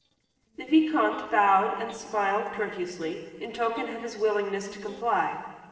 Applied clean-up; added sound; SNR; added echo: neural separator model SepFormer DNS4.